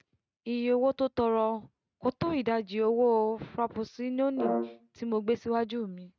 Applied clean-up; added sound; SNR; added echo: neural mask model RNNoise.